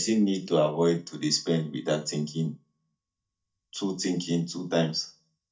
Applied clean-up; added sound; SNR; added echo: neural mask model DeepFilterNet 3.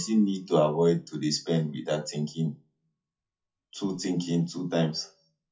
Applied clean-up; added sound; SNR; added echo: classical method WPE with log-MMSE.